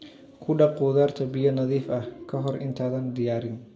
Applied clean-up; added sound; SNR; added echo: none; none; none; reverberation time 0.6 s.